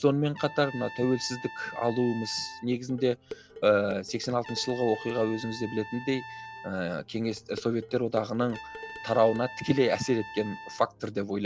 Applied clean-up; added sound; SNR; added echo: none; Dishes, pots, and pans + Trumpet; 15 dB; none.